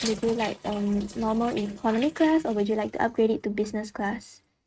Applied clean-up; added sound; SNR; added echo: neural mask model RNNoise.